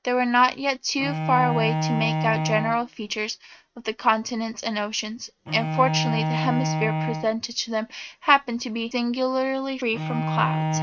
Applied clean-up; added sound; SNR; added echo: neural mask model RNNoise.